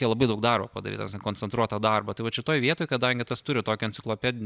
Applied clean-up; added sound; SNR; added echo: none; none; none; none.